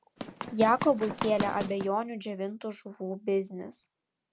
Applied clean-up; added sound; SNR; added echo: none; Run; 6 dB; none.